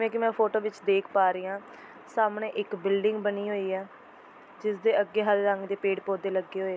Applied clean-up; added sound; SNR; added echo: none; none; none; none.